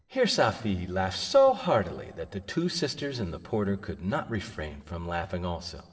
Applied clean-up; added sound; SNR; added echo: neural separator model SepFormer DNS4.